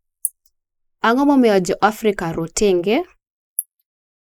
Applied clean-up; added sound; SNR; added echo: neural mask model Resemble Enhance denoiser.